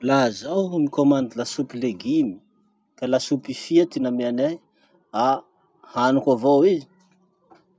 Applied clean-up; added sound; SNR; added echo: none; none; none; none.